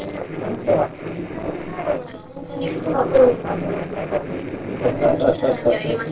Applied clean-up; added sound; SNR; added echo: neural separator model SepFormer DNS4.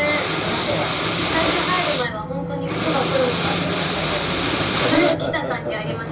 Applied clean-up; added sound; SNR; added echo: none; Breathing; 2 dB; reverberation time 0.3 s.